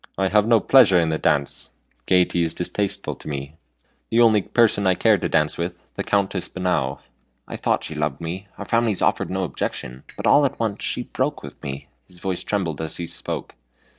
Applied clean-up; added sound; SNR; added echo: neural separator model SepFormer DNS4.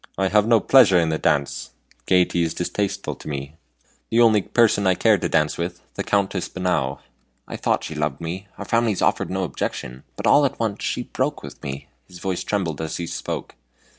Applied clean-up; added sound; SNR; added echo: none; none; none; none.